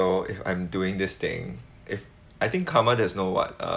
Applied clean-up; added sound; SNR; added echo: none; none; none; none.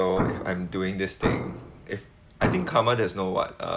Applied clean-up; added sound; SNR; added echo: none; Explosion; 4 dB; none.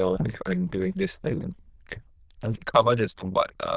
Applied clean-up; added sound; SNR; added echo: neural diffusion model UNIVERSE++.